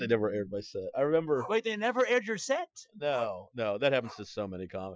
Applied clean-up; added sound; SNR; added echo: classical method Wiener filter.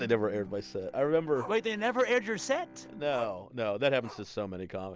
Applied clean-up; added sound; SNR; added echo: none; Growling + Bowed string instrument; 17 dB; none.